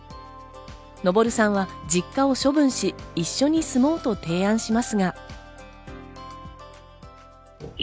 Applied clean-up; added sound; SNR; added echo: none; none; none; none.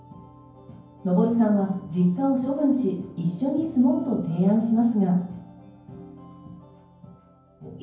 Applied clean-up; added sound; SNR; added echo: none; none; none; reverberation time 0.9 s.